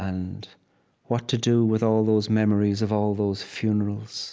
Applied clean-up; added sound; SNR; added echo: none; none; none; none.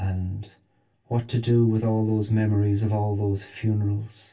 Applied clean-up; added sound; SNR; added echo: none; none; none; reverberation time 0.1 s.